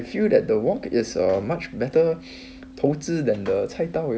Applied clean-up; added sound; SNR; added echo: none; none; none; none.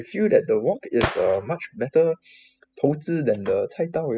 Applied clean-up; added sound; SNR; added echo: classical method spectral subtraction.